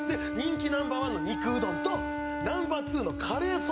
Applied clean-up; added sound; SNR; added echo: none; Wind instrument, woodwind instrument; 2 dB; none.